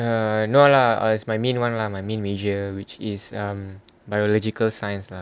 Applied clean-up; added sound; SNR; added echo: none; none; none; none.